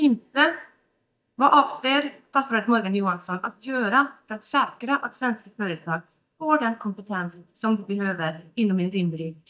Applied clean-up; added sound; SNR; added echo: neural mask model DeepFilterNet 3.